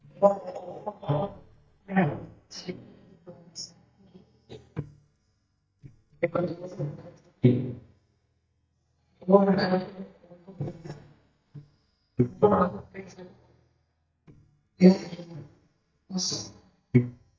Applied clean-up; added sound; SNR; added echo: neural mask model DeepFilterNet 3.